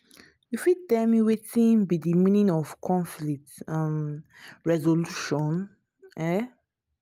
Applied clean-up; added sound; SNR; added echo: none; none; none; none.